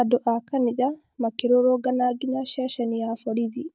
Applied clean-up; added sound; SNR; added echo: none; none; none; none.